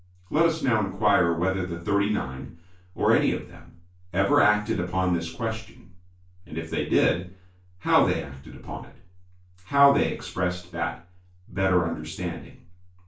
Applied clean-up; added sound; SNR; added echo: none; none; none; reverberation time 0.3 s.